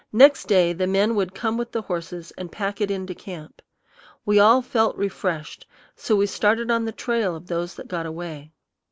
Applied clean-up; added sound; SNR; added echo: none; none; none; none.